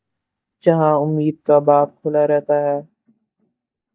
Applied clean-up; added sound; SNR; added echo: neural mask model DeepFilterNet 3.